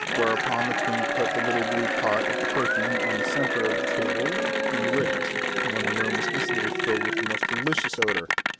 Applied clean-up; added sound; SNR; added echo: none; Applause / Cheering; -5 dB; none.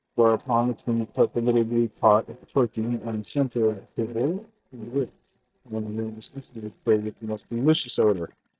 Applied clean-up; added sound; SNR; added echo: neural mask model DeepFilterNet 3.